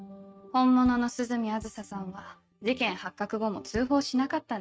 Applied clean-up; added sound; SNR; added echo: neural mask model RNNoise.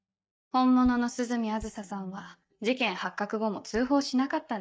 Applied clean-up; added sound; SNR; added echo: neural mask model DeepFilterNet 3.